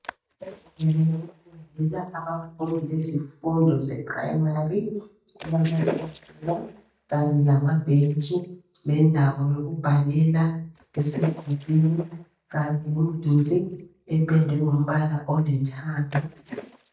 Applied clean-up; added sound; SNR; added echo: neural mask model DeepFilterNet 3.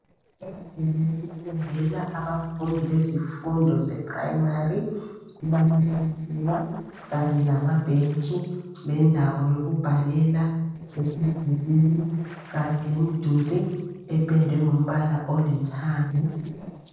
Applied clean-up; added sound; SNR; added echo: neural separator model SepFormer DNS4.